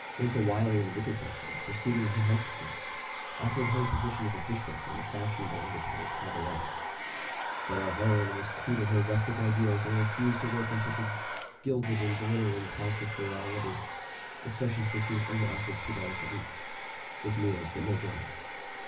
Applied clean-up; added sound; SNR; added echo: none; Domestic sounds, home sounds; 6 dB; reverberation time 0.4 s.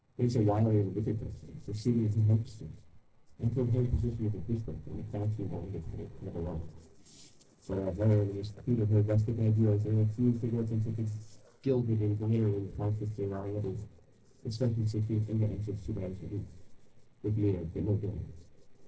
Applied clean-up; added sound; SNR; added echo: neural separator model SepFormer DNS4.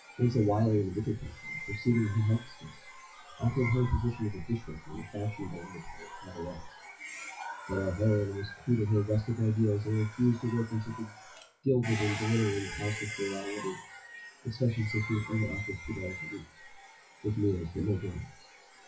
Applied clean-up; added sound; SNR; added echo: classical method WPE with log-MMSE.